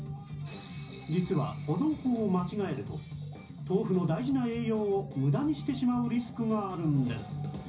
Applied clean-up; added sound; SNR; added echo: none; none; none; reverberation time 0.5 s.